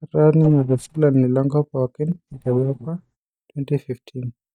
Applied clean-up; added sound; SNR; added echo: neural mask model DeepFilterNet 3.